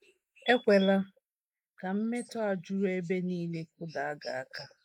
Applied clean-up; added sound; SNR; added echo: neural mask model Resemble Enhance denoiser.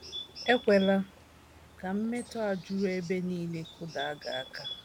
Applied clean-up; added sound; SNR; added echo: none; Bird; 14 dB; none.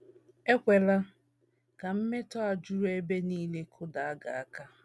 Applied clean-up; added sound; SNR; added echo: none; none; none; none.